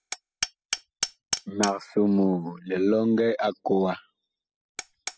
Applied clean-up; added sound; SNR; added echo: classical method spectral subtraction.